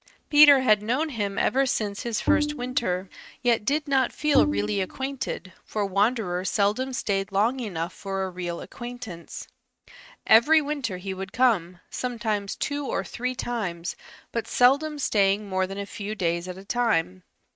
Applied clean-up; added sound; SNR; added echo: neural mask model RNNoise.